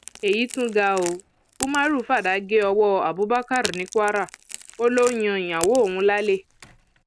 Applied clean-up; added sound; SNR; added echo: none; Crack / Crackle; 16 dB; none.